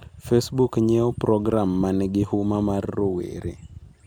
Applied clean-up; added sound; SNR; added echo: none; none; none; none.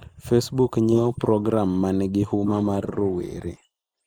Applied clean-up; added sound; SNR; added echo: neural mask model Resemble Enhance denoiser.